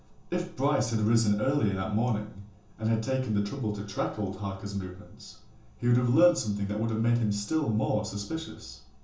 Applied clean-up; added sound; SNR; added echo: none; none; none; reverberation time 0.6 s.